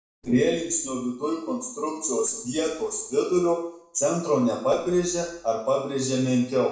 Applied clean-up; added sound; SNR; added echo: neural separator model SepFormer DNS4.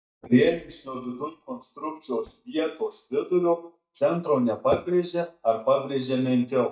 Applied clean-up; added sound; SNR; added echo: neural mask model DeepFilterNet 3.